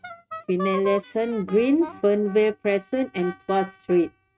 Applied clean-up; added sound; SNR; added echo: neural mask model RNNoise.